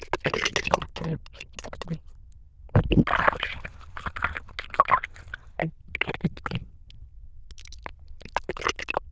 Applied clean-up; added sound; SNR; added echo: neural diffusion model UNIVERSE++.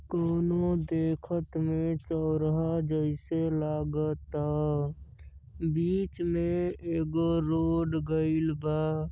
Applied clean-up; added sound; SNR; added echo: none; none; none; none.